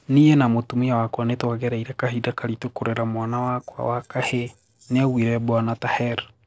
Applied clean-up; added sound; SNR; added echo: neural separator model SepFormer DNS4.